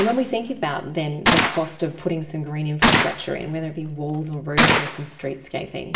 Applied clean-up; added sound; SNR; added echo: none; Gunshot, gunfire; -2 dB; reverberation time 1.4 s.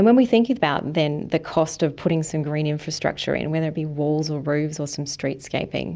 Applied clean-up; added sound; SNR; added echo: none; none; none; none.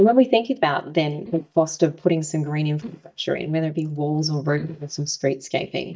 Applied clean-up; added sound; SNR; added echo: neural mask model DeepFilterNet 3.